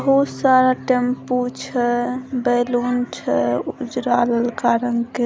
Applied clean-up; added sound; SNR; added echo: none; Bass guitar; 19 dB; none.